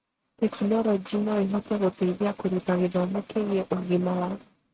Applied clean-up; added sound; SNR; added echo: neural mask model RNNoise.